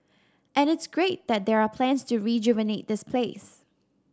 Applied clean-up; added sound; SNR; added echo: none; none; none; none.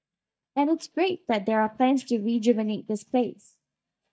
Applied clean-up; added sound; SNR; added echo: neural mask model DeepFilterNet 3.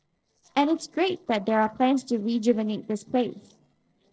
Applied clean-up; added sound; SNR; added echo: neural separator model SepFormer DNS4.